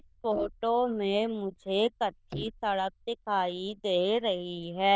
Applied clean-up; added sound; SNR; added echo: neural diffusion model UNIVERSE++.